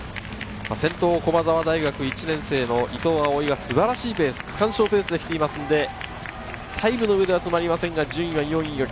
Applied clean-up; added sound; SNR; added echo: none; none; none; none.